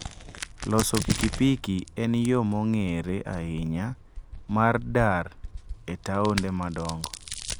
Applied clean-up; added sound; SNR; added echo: none; Crack; 10 dB; none.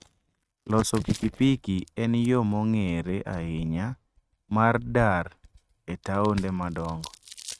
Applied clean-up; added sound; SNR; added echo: neural mask model RNNoise.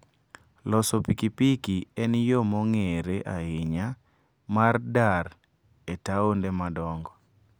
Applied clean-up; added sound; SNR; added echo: none; none; none; none.